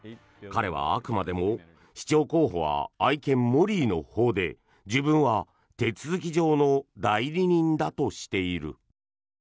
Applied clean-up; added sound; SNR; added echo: none; none; none; none.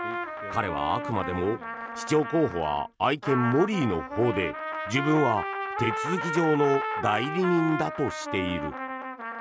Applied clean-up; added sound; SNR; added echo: none; Trumpet; 6 dB; none.